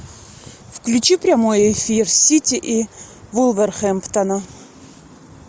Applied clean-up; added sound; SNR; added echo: none; none; none; none.